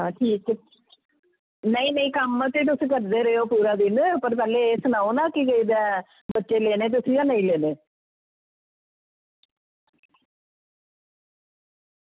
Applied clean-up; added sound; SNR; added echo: none; none; none; none.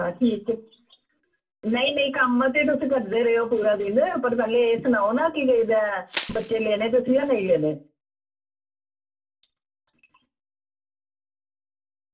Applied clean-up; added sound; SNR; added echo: none; Crushing; 8 dB; reverberation time 0.2 s.